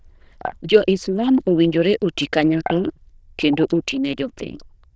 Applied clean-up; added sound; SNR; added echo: neural diffusion model UNIVERSE++.